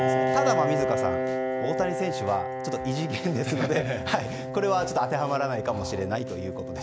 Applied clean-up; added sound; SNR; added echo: none; Piano; 1 dB; none.